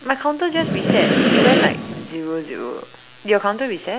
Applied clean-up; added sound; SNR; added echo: none; Breathing; -5 dB; none.